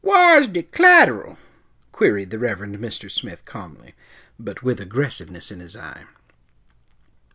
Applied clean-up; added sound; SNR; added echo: none; none; none; none.